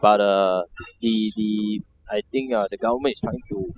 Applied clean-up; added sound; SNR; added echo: classical method spectral subtraction.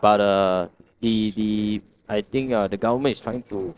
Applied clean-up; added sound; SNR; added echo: neural separator model SepFormer DNS4.